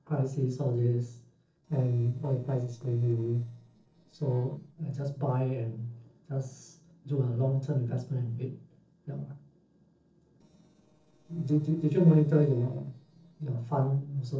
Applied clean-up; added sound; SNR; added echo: neural separator model SepFormer DNS4.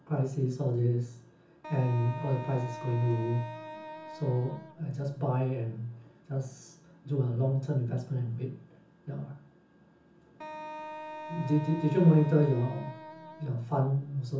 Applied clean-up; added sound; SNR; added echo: none; Wind instrument, woodwind instrument; 12 dB; reverberation time 0.6 s.